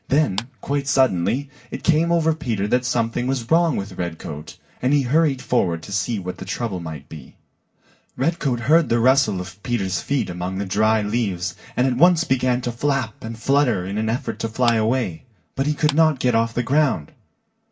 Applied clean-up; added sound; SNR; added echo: none; Clapping; 16 dB; reverberation time 0.2 s.